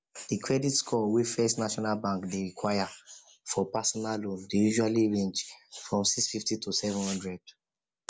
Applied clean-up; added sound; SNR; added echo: none; none; none; none.